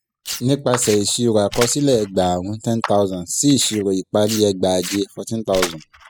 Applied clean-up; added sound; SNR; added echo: classical method spectral subtraction.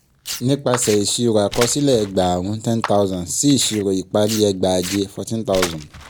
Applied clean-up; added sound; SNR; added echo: none; Tearing + Clapping; 13 dB; none.